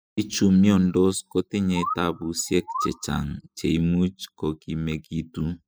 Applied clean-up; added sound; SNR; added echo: classical method spectral subtraction.